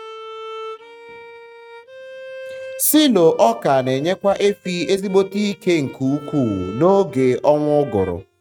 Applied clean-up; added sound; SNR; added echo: neural mask model RNNoise.